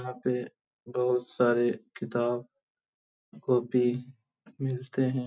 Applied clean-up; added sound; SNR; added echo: none; none; none; none.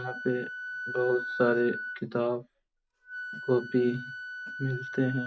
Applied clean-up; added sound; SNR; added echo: none; Wind instrument, woodwind instrument; 8 dB; none.